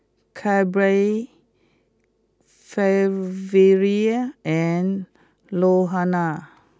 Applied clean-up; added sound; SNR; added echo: none; none; none; none.